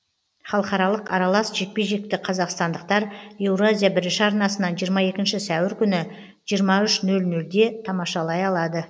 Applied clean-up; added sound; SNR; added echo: none; none; none; none.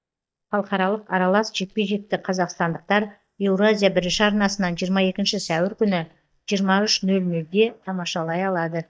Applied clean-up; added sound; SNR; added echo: neural mask model DeepFilterNet 3.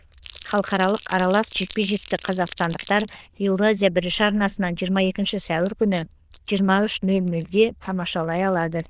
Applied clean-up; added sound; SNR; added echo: neural diffusion model UNIVERSE++.